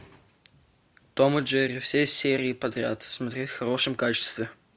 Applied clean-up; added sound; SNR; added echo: none; none; none; none.